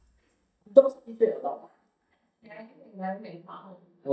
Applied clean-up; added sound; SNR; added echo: neural mask model DeepFilterNet 3.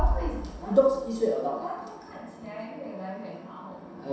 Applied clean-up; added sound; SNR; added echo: none; Bass drum; 5 dB; reverberation time 0.7 s.